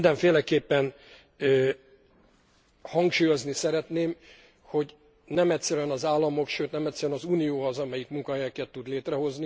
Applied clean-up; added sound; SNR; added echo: none; none; none; none.